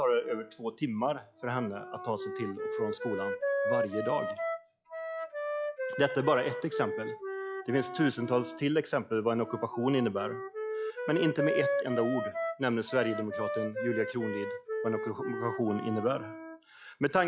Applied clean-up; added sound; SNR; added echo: classical method log-MMSE.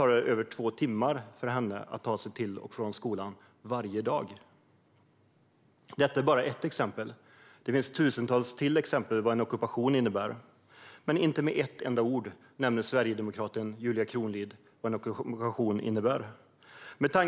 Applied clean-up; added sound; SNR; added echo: none; none; none; none.